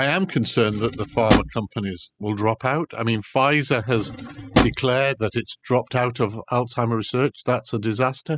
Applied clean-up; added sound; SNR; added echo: classical method spectral subtraction.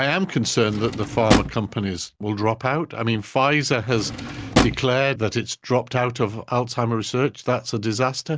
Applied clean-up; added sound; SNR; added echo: none; Drawer open or close; 2 dB; none.